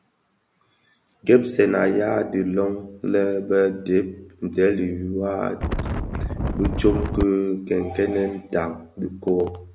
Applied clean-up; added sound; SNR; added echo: none; Wind; 2 dB; none.